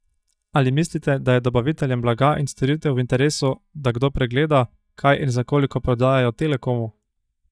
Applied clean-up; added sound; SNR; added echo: neural mask model DeepFilterNet 3.